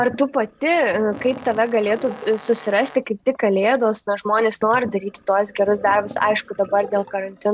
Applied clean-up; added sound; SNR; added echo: none; Brass instrument + Sink (filling or washing); 18 dB; none.